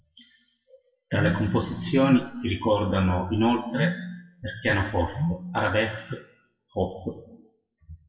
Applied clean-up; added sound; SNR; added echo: classical method WPE with log-MMSE.